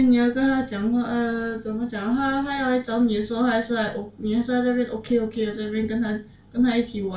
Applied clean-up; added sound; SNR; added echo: none; none; none; reverberation time 0.3 s.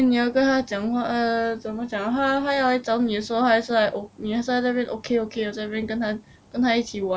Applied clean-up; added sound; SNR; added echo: none; none; none; none.